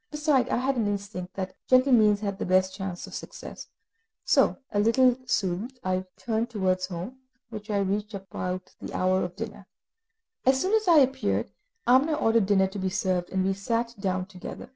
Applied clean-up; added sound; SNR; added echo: none; none; none; none.